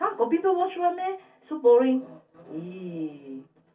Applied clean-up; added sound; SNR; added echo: none; none; none; reverberation time 0.3 s.